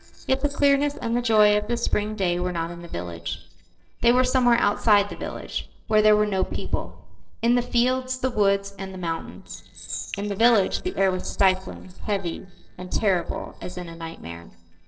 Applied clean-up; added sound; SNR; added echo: neural separator model SepFormer DNS4.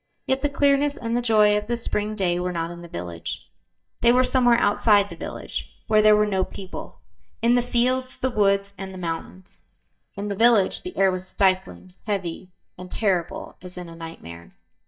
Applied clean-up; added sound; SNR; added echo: neural mask model DeepFilterNet 3.